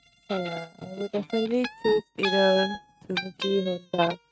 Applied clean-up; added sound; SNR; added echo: neural mask model RNNoise.